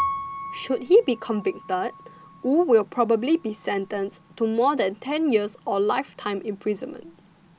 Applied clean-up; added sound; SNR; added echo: none; Piano; 14 dB; none.